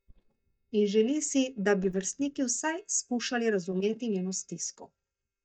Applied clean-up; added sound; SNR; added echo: neural mask model DeepFilterNet 3.